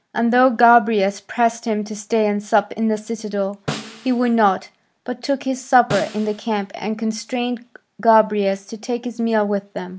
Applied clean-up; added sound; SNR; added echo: none; Snare drum; 15 dB; none.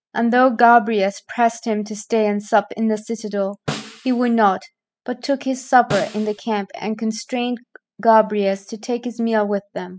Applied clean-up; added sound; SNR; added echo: classical method spectral subtraction.